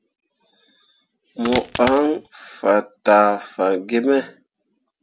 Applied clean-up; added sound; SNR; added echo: none; Coin (dropping); 9 dB; none.